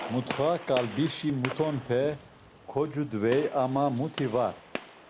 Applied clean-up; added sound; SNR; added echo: none; Gunshot, gunfire; 12 dB; none.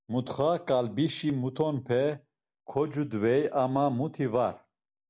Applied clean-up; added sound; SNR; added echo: none; none; none; none.